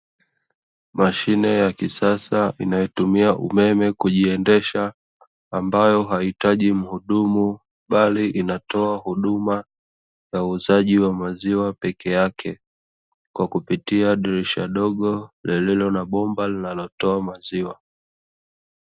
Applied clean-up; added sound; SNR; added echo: none; none; none; none.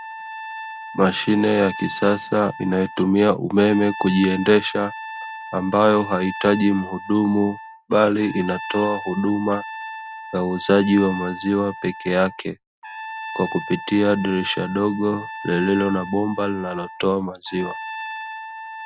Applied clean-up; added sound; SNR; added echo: none; Trumpet; 13 dB; none.